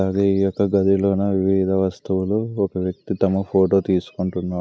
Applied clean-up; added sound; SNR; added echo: none; none; none; none.